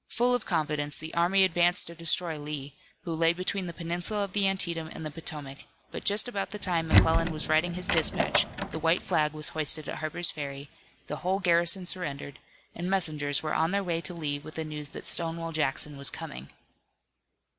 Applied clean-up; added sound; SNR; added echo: none; Door; -1 dB; none.